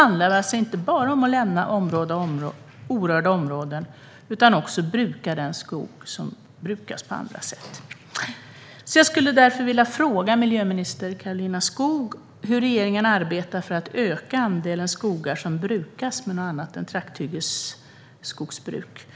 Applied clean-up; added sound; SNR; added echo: none; none; none; none.